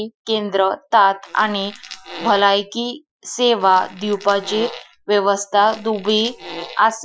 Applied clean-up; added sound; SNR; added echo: classical method Wiener filter.